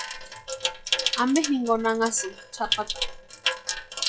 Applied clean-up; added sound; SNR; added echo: classical method log-MMSE.